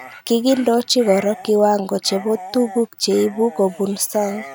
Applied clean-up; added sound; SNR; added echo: none; Dog; 18 dB; none.